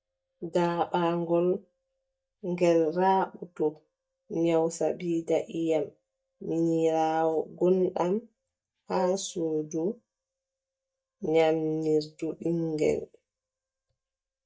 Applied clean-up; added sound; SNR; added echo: neural mask model DeepFilterNet 3.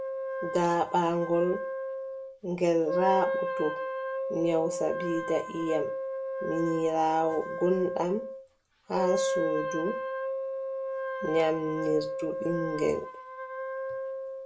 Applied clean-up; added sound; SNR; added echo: none; Wind instrument, woodwind instrument; 3 dB; reverberation time 0.2 s.